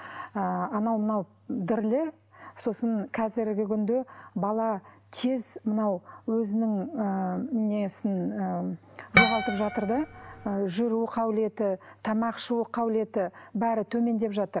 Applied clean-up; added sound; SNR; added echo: none; Harp; -1 dB; none.